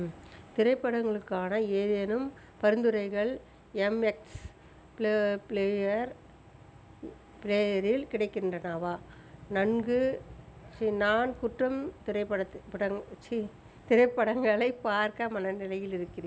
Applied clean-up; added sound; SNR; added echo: none; none; none; none.